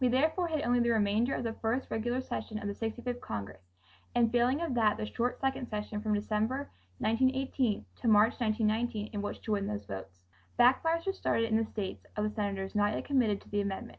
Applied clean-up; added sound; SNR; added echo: none; none; none; none.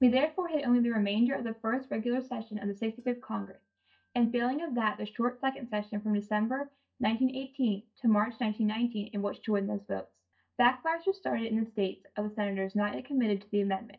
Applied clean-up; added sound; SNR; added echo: neural mask model DeepFilterNet 3.